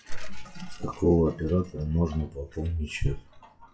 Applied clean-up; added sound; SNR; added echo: classical method WPE with log-MMSE.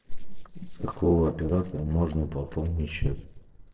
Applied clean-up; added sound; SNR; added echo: neural separator model SepFormer DNS4.